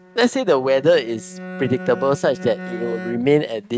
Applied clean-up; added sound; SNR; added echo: neural mask model RNNoise.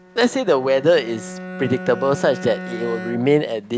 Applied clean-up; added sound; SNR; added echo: none; Bowed string instrument; 13 dB; none.